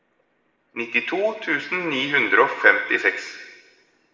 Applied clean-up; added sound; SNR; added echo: none; none; none; reverberation time 1.4 s.